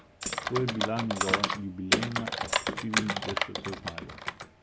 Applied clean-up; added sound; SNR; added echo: none; Computer keyboard + Tambourine; -4 dB; none.